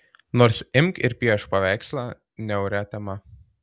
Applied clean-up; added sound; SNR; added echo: none; none; none; none.